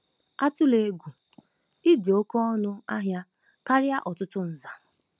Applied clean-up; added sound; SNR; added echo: none; none; none; none.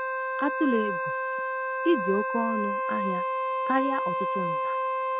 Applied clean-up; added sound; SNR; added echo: none; Wind instrument, woodwind instrument; -2 dB; none.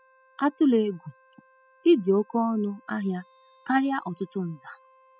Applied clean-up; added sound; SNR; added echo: classical method spectral subtraction.